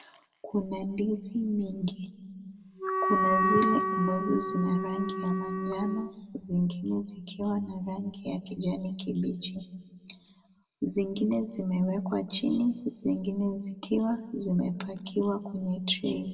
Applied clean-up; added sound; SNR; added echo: none; Wind instrument, woodwind instrument; 0 dB; reverberation time 1.2 s.